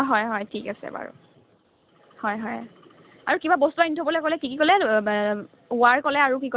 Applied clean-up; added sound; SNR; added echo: none; none; none; none.